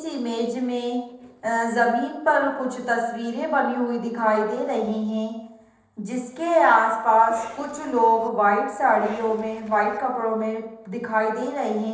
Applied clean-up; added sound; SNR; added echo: neural separator model SepFormer DNS4.